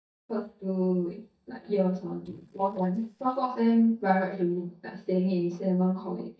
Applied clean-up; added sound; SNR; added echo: neural mask model DeepFilterNet 3.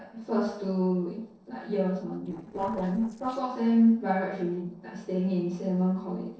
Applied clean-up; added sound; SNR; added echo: neural separator model SepFormer DNS4.